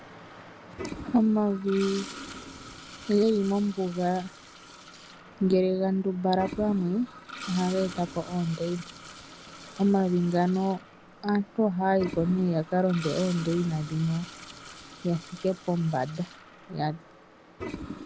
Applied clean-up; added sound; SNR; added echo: none; Toilet flush; 15 dB; none.